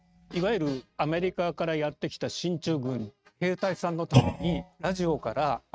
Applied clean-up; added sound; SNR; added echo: neural mask model RNNoise.